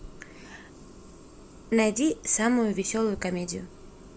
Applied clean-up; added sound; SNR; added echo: none; none; none; none.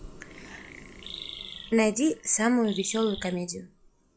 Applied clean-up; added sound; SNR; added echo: classical method log-MMSE.